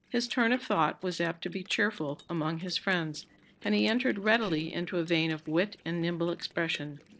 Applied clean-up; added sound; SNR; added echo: neural separator model SepFormer DNS4.